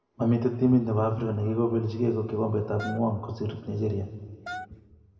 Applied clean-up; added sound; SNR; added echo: none; Wind instrument, woodwind instrument; 14 dB; reverberation time 1.6 s.